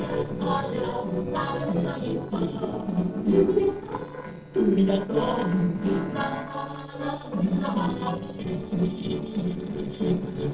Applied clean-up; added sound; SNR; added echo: neural separator model SepFormer DNS4.